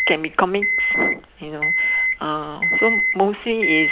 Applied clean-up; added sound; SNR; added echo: none; Alarm; -2 dB; none.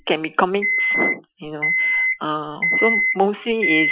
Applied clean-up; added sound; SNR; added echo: classical method Wiener filter.